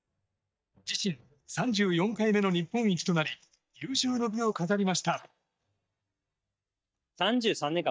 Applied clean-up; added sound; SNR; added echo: neural mask model DeepFilterNet 3.